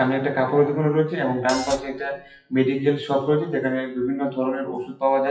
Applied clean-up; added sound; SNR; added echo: classical method WPE with log-MMSE.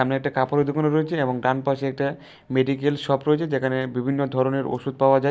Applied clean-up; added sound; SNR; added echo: none; none; none; none.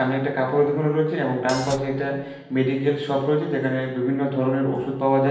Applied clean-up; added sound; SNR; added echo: none; Hi-hat; 14 dB; reverberation time 0.9 s.